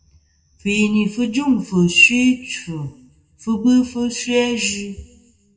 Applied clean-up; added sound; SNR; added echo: none; none; none; reverberation time 0.6 s.